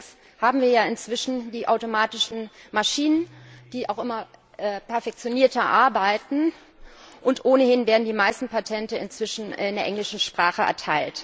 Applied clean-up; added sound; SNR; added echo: none; none; none; none.